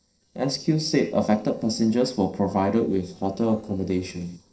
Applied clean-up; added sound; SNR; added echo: neural separator model SepFormer DNS4.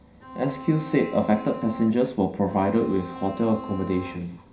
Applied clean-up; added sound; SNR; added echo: none; Bowed string instrument; 14 dB; reverberation time 0.5 s.